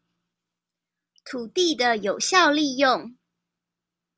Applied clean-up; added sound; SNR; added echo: none; none; none; none.